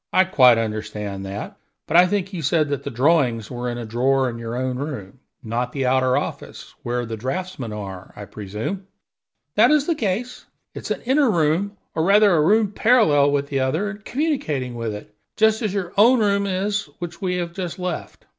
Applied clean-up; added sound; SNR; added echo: none; none; none; none.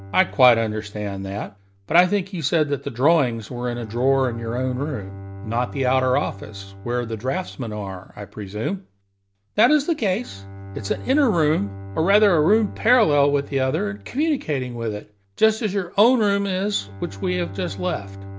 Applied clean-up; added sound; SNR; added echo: none; Bowed string instrument; 15 dB; none.